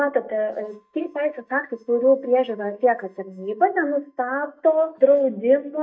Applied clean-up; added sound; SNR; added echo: neural mask model DeepFilterNet 3.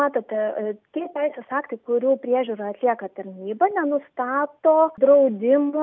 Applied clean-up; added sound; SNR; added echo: none; none; none; none.